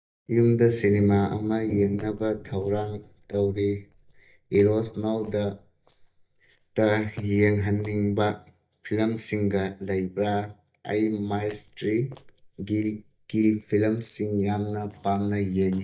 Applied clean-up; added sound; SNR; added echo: neural mask model DeepFilterNet 3.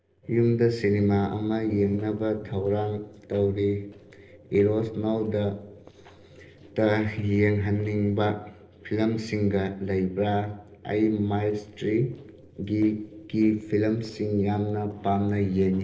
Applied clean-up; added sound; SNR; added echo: neural separator model SepFormer DNS4.